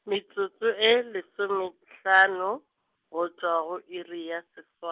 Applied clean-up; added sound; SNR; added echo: none; none; none; none.